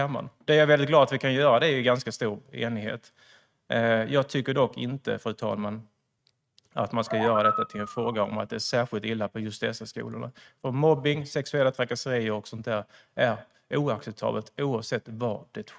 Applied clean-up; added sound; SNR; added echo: neural mask model RNNoise.